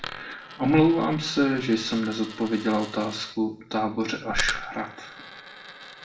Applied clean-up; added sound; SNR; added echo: none; Coin (dropping); 13 dB; reverberation time 0.5 s.